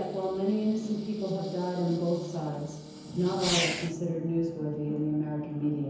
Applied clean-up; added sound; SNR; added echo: none; Fireworks; 10 dB; reverberation time 0.9 s.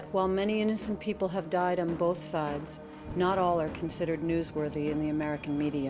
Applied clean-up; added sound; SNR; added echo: none; none; none; none.